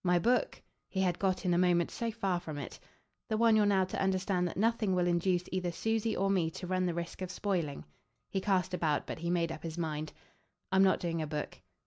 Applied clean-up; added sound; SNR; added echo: none; none; none; none.